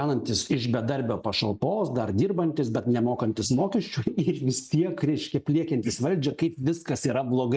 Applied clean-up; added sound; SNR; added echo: neural mask model Resemble Enhance denoiser.